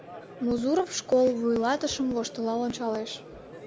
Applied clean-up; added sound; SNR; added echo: none; Crowd; 17 dB; none.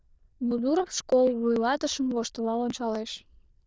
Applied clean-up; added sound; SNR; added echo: neural diffusion model UNIVERSE++.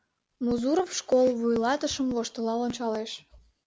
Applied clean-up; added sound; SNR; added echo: none; none; none; none.